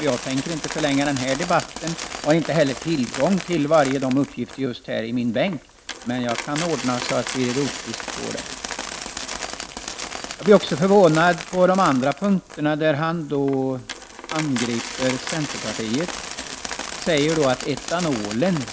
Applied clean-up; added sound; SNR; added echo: none; Coin (dropping); 10 dB; none.